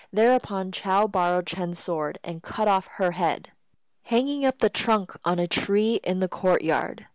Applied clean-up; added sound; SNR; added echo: none; none; none; none.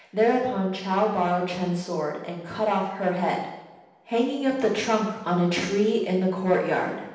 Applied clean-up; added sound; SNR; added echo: none; none; none; reverberation time 0.9 s.